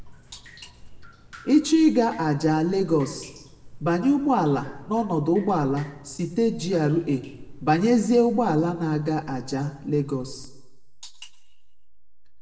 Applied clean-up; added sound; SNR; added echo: none; Drip; 18 dB; reverberation time 0.7 s.